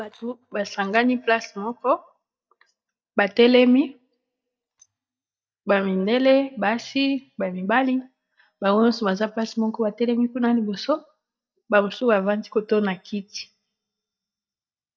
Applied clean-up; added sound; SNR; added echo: neural mask model DeepFilterNet 3.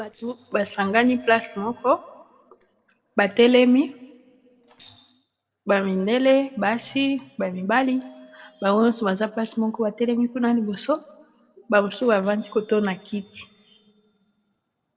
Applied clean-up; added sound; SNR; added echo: neural separator model SepFormer DNS4.